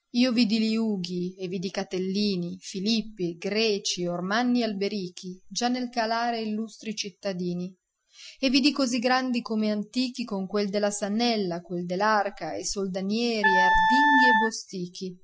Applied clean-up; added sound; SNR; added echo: classical method Wiener filter.